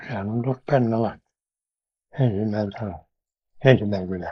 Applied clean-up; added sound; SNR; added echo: neural mask model Resemble Enhance denoiser.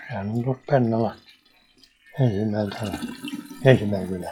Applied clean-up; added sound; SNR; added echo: classical method log-MMSE.